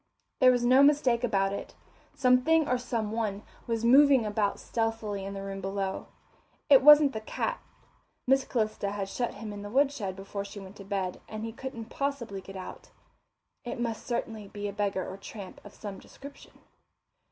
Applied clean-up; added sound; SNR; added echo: none; none; none; none.